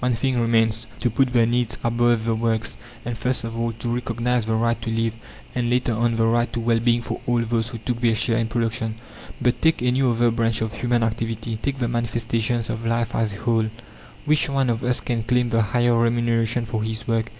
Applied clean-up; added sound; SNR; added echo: none; none; none; none.